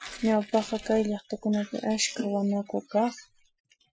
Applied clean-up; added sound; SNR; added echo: classical method Wiener filter.